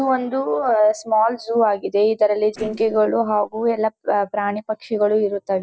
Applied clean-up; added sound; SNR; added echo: neural separator model SepFormer DNS4.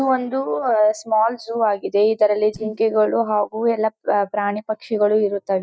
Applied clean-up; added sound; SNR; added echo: neural mask model DeepFilterNet 3.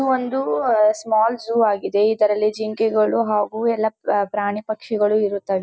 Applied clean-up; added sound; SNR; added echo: none; none; none; none.